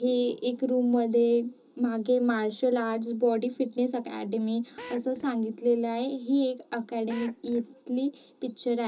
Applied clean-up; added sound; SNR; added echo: none; Drill; 17 dB; reverberation time 0.2 s.